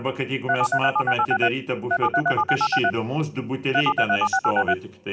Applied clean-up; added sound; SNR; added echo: none; Telephone; -5 dB; reverberation time 0.7 s.